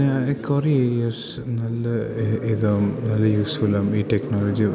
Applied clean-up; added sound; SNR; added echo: none; none; none; none.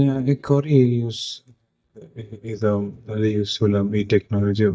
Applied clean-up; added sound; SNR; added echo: neural mask model DeepFilterNet 3.